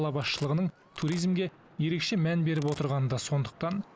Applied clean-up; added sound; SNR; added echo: none; Domestic sounds, home sounds; 20 dB; none.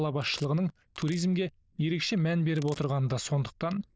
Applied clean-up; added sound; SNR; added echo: neural diffusion model UNIVERSE++.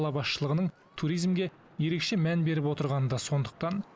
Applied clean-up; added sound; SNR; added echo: none; none; none; none.